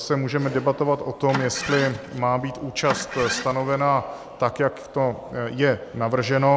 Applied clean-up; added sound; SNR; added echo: none; Engine starting; 10 dB; none.